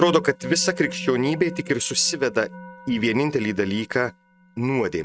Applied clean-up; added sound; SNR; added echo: neural mask model RNNoise.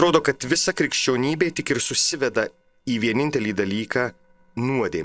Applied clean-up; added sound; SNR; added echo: neural separator model SepFormer DNS4.